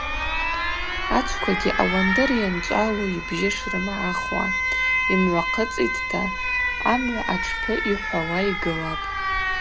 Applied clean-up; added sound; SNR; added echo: none; Alarm; 0 dB; none.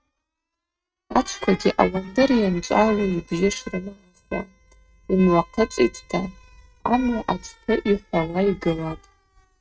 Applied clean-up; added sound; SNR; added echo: neural mask model RNNoise.